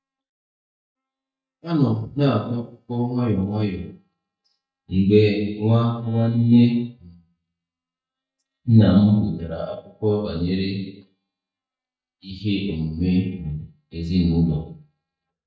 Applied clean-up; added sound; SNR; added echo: neural mask model DeepFilterNet 3.